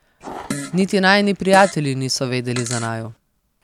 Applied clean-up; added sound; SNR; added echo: none; Fart; 13 dB; none.